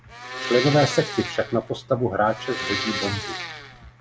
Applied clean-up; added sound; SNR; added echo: none; Domestic sounds, home sounds; 7 dB; none.